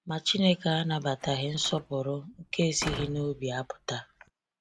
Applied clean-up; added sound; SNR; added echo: none; Slam; 14 dB; none.